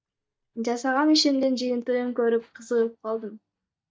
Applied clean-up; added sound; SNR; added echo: neural mask model DeepFilterNet 3.